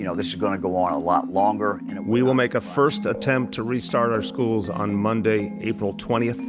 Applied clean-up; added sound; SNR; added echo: none; none; none; none.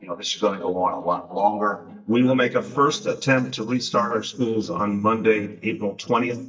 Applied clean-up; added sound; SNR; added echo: neural mask model DeepFilterNet 3.